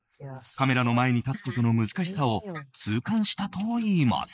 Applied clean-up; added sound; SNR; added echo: neural mask model Resemble Enhance denoiser.